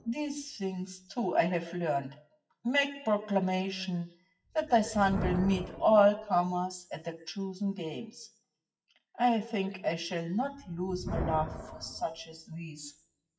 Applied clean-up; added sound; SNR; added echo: classical method WPE with log-MMSE.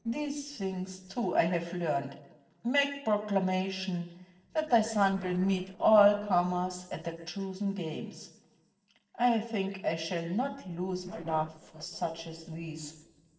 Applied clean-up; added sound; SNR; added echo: neural separator model SepFormer DNS4.